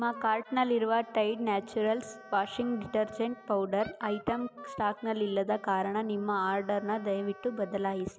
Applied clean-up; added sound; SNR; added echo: none; Wind instrument, woodwind instrument; 20 dB; none.